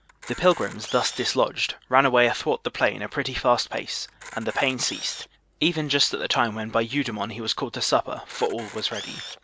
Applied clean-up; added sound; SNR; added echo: none; Camera; 18 dB; none.